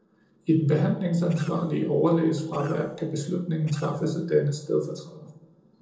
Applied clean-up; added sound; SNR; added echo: neural separator model SepFormer DNS4.